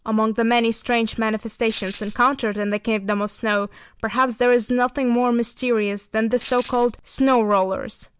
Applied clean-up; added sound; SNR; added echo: none; Tambourine; 1 dB; none.